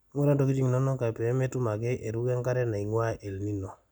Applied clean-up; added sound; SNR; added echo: none; none; none; none.